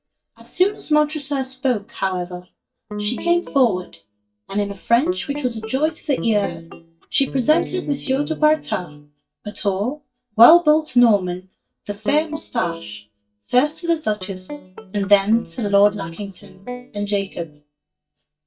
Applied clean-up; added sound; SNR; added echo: neural mask model DeepFilterNet 3.